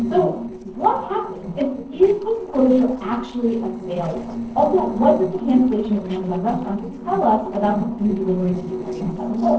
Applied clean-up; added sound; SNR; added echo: neural separator model SepFormer DNS4.